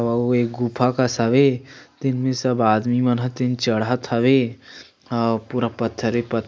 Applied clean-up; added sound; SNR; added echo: neural mask model Resemble Enhance denoiser.